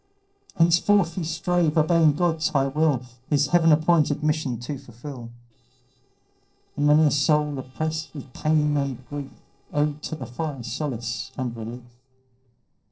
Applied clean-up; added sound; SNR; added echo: neural separator model SepFormer DNS4.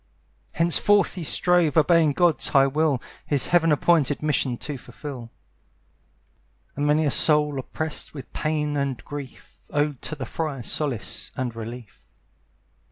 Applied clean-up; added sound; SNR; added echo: none; none; none; none.